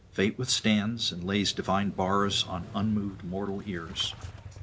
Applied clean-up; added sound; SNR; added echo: none; Engine starting / Motorcycle; 17 dB; none.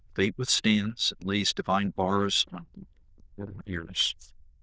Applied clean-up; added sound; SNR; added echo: neural diffusion model UNIVERSE++.